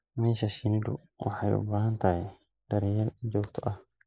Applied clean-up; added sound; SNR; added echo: neural mask model Resemble Enhance denoiser.